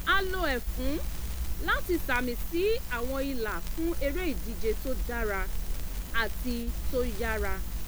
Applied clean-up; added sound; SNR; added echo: none; Crackle; -2 dB; none.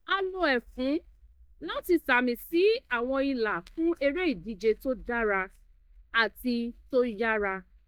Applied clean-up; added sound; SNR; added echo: neural mask model DeepFilterNet 3.